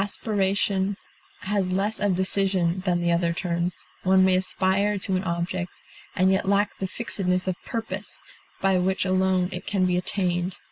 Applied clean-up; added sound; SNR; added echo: none; none; none; none.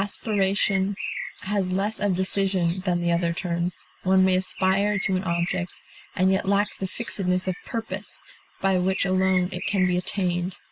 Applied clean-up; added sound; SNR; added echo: none; Bird; 13 dB; none.